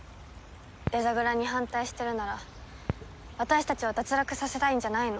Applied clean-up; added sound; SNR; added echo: none; Crackle; 13 dB; none.